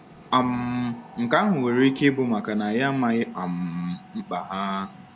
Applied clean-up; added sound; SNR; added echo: none; Mechanisms; 19 dB; none.